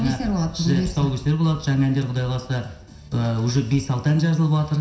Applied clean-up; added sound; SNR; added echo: none; Thunder; 18 dB; reverberation time 0.7 s.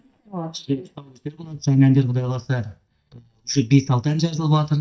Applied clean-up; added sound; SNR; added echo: neural mask model DeepFilterNet 3.